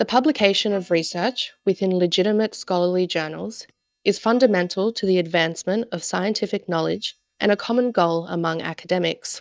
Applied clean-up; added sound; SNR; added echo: neural mask model DeepFilterNet 3.